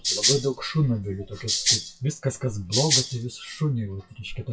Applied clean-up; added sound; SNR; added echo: classical method WPE with log-MMSE.